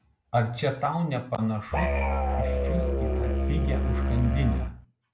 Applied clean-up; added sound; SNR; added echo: none; Musical instrument; -4 dB; none.